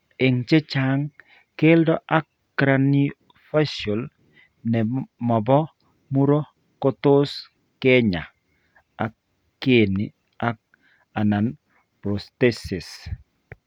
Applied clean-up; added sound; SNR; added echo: none; none; none; none.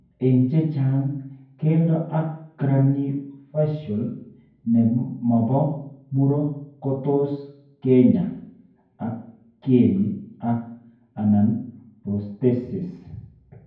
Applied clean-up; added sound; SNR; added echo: none; none; none; reverberation time 0.9 s.